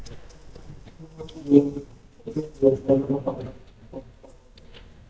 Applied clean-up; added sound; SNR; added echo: neural mask model DeepFilterNet 3.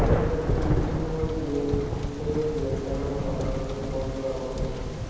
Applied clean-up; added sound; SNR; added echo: none; Thunder; -3 dB; reverberation time 2.2 s.